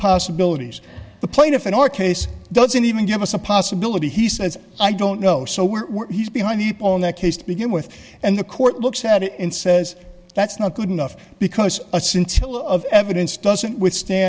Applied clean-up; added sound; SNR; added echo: none; none; none; none.